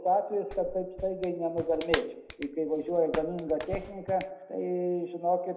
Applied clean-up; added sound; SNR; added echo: none; Clapping; 10 dB; reverberation time 0.8 s.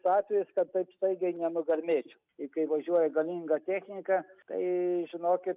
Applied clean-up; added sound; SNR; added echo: none; none; none; none.